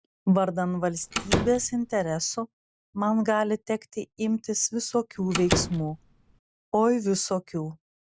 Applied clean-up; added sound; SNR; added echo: none; Slam; 3 dB; none.